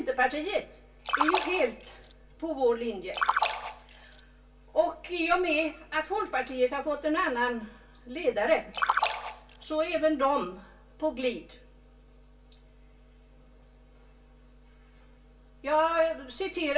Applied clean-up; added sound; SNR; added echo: none; Splash, splatter; 0 dB; reverberation time 0.2 s.